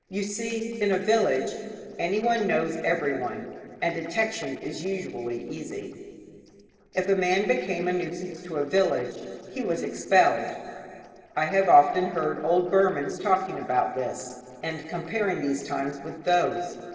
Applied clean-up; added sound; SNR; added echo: neural separator model SepFormer DNS4.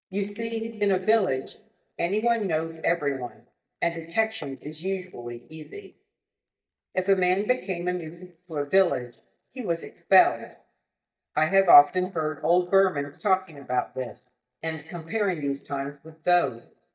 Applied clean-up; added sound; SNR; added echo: neural mask model DeepFilterNet 3.